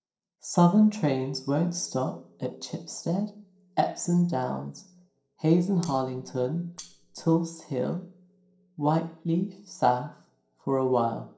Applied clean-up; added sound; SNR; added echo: neural separator model SepFormer DNS4.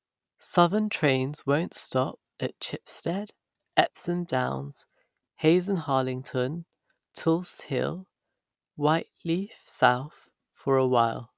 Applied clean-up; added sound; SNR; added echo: none; none; none; none.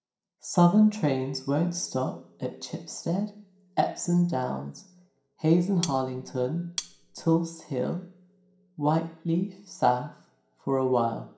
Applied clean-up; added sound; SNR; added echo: none; Cutlery, silverware; 12 dB; reverberation time 0.5 s.